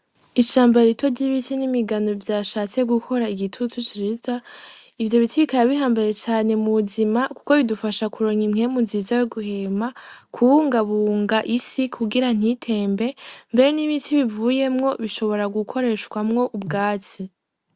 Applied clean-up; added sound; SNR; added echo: none; none; none; none.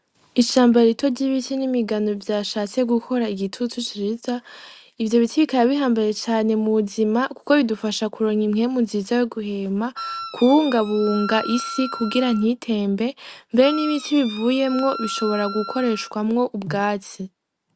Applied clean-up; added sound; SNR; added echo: none; Wind instrument, woodwind instrument; 11 dB; none.